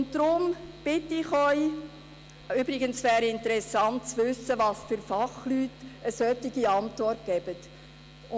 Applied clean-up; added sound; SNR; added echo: none; none; none; none.